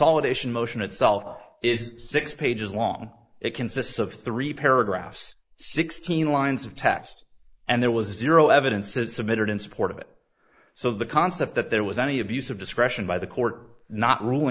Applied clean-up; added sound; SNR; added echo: neural mask model Resemble Enhance denoiser.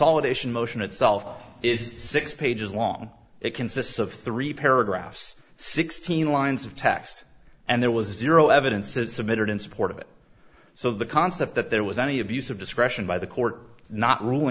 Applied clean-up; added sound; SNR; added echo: none; none; none; none.